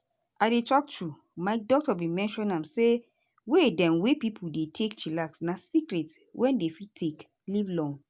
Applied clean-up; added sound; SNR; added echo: none; none; none; none.